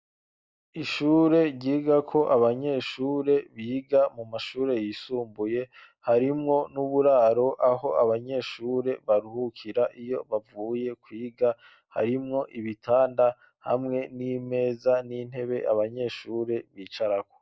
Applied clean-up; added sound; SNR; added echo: none; none; none; none.